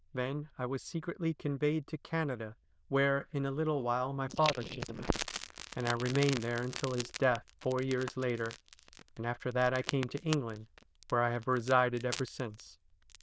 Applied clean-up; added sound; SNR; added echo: neural diffusion model UNIVERSE++.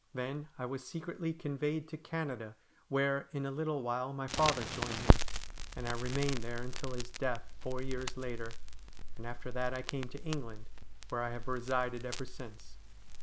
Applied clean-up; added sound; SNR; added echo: none; Crackle; -2 dB; none.